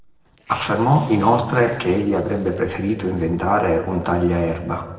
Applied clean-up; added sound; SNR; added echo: neural separator model SepFormer DNS4.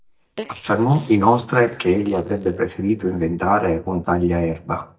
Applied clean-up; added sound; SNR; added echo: neural mask model DeepFilterNet 3.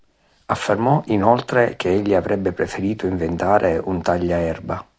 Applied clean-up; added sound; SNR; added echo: none; none; none; none.